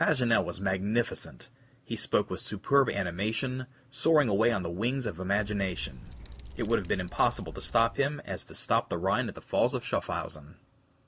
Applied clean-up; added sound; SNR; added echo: none; Wind; 14 dB; none.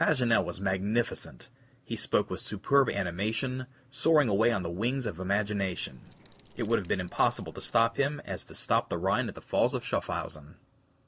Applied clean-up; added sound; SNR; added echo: neural separator model SepFormer DNS4.